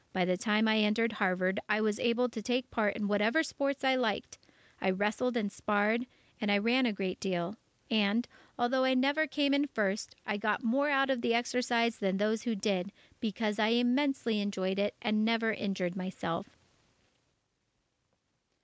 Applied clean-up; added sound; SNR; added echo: none; none; none; none.